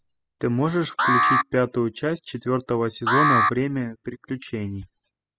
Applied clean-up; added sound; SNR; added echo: classical method spectral subtraction.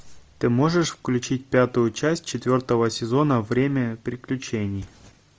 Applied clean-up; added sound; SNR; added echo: none; none; none; none.